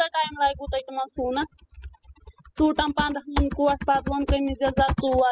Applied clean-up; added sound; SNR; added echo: classical method spectral subtraction.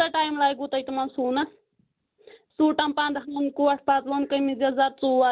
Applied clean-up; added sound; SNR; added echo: none; none; none; none.